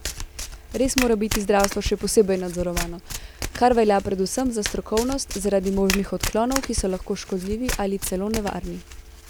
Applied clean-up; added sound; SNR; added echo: none; Domestic sounds, home sounds; 8 dB; none.